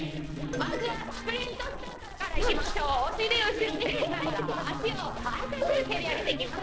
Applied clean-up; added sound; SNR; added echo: neural separator model SepFormer DNS4.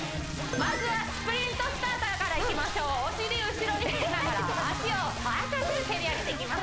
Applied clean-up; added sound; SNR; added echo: none; Marimba, xylophone + Rain; 8 dB; none.